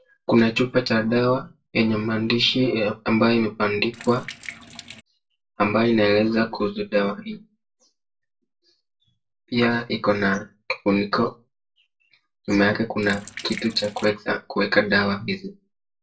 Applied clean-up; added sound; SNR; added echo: neural separator model SepFormer DNS4.